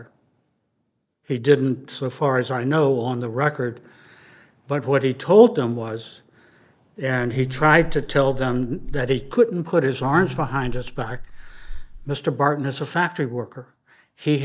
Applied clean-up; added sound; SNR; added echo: neural mask model DeepFilterNet 3.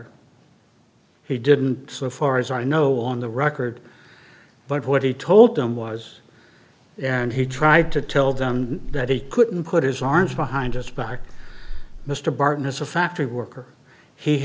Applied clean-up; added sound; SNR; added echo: none; Buzz; 6 dB; none.